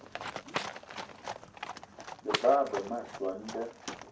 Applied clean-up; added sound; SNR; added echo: none; Livestock, farm animals, working animals; 6 dB; reverberation time 0.2 s.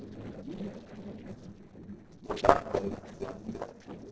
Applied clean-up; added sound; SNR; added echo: neural separator model SepFormer DNS4.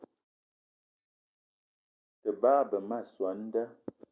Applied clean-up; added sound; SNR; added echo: none; none; none; none.